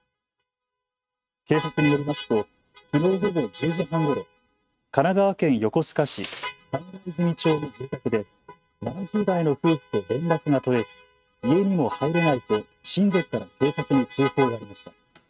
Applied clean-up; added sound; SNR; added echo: neural mask model RNNoise.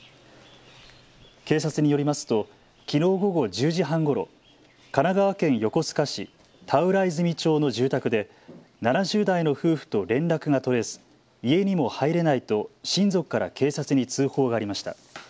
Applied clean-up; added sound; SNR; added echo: none; none; none; none.